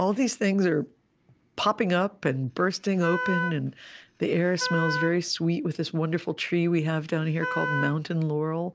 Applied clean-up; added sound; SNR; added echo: none; Wind instrument, woodwind instrument; 7 dB; none.